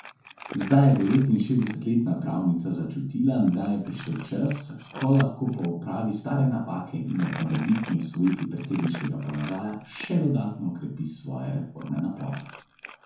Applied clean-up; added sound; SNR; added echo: none; Crumpling, crinkling; 19 dB; reverberation time 0.7 s.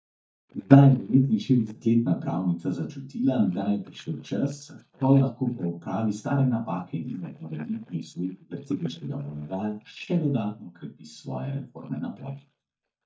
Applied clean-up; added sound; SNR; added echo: neural mask model DeepFilterNet 3.